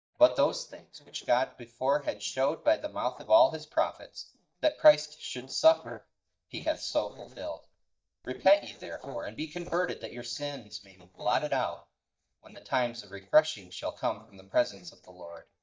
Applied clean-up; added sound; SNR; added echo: neural mask model DeepFilterNet 3.